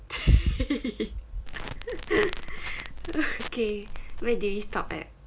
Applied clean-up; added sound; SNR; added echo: none; Crackle; 4 dB; none.